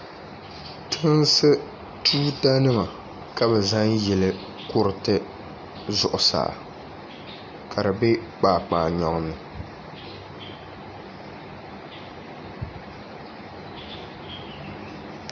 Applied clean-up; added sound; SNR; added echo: none; none; none; none.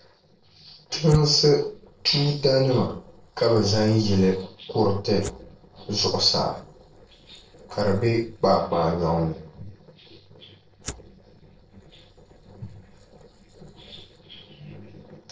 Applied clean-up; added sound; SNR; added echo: neural separator model SepFormer DNS4.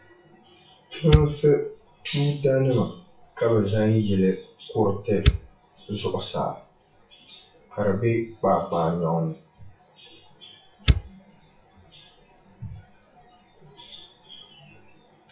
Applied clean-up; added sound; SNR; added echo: classical method WPE with log-MMSE.